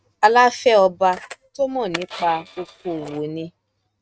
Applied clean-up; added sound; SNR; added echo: neural mask model RNNoise.